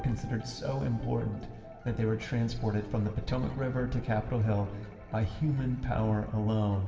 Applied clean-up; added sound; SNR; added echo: none; none; none; reverberation time 1.4 s.